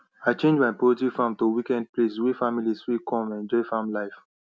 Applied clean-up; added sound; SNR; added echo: none; none; none; none.